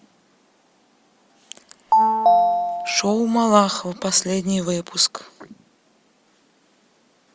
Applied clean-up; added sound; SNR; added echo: none; Telephone; -4 dB; none.